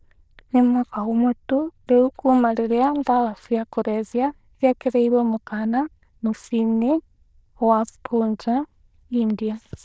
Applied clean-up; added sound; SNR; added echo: neural diffusion model UNIVERSE++.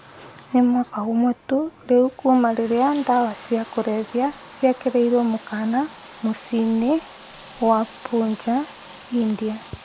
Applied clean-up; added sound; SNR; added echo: none; Bathtub (filling or washing); 19 dB; none.